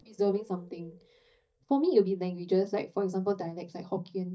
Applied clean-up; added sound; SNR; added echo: neural mask model DeepFilterNet 3.